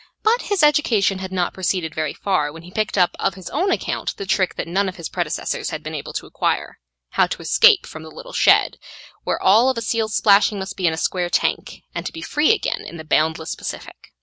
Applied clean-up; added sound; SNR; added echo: none; none; none; none.